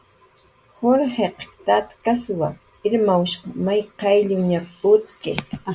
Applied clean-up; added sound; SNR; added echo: none; none; none; none.